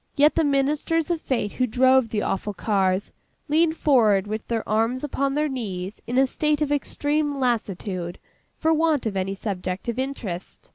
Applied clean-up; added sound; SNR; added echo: none; none; none; none.